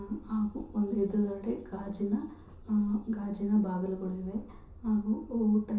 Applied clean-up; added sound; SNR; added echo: none; Subway, metro, underground; 19 dB; reverberation time 0.7 s.